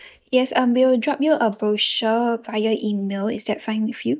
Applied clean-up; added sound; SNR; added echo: neural mask model DeepFilterNet 3.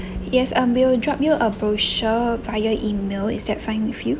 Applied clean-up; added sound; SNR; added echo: none; Bass guitar; 17 dB; none.